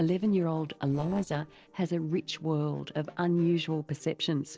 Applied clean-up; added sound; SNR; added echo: neural separator model SepFormer DNS4.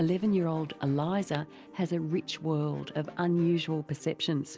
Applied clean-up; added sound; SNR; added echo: none; none; none; none.